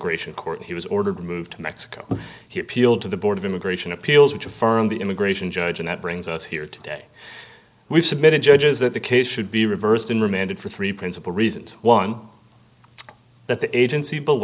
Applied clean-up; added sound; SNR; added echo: none; none; none; none.